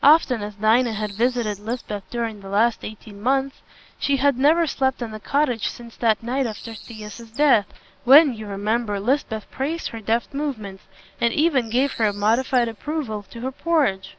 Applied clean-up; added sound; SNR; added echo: none; Bird; 18 dB; none.